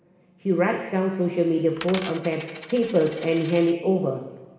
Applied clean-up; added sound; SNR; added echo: none; Coin (dropping); 16 dB; reverberation time 2.0 s.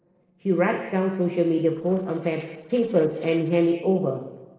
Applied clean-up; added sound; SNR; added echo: neural separator model SepFormer DNS4.